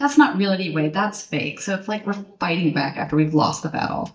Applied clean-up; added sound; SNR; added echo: neural mask model DeepFilterNet 3.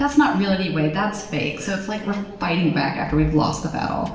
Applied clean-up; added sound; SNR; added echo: none; Sliding door; 17 dB; reverberation time 0.9 s.